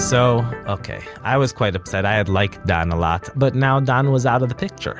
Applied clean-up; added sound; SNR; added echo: none; none; none; none.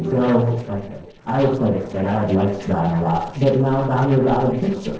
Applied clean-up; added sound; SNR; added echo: neural separator model SepFormer DNS4.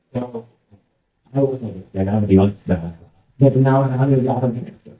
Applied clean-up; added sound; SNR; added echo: neural mask model DeepFilterNet 3.